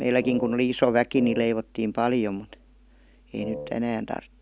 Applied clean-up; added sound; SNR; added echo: none; Wind instrument, woodwind instrument; 12 dB; none.